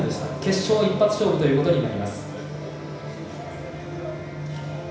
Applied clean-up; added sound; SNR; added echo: none; none; none; reverberation time 0.9 s.